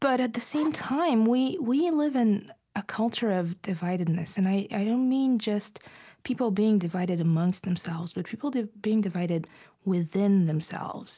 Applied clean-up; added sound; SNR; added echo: none; Zipper (clothing); 17 dB; none.